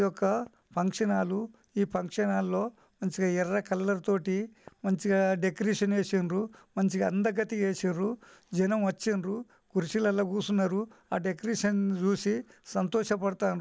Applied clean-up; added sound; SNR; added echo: none; none; none; none.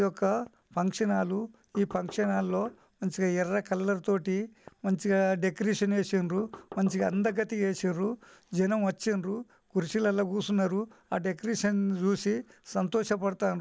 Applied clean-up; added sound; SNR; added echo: none; Knock; 17 dB; none.